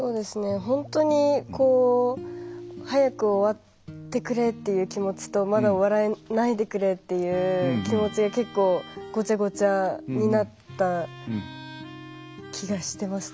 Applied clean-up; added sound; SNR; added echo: none; none; none; none.